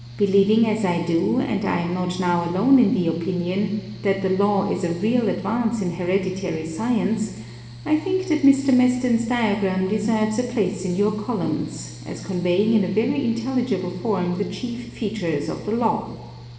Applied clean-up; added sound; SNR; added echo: none; Mechanical fan; 16 dB; reverberation time 1.4 s.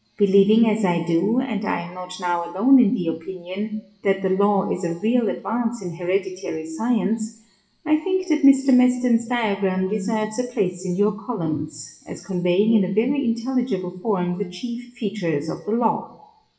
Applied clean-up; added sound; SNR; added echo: classical method WPE with log-MMSE.